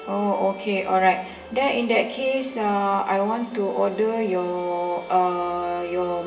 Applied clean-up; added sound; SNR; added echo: none; Bowed string instrument; 20 dB; reverberation time 0.9 s.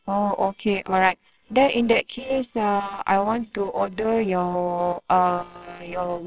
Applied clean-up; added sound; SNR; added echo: neural separator model SepFormer WHAMR!.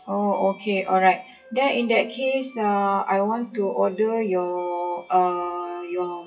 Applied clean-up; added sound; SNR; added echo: classical method WPE with log-MMSE.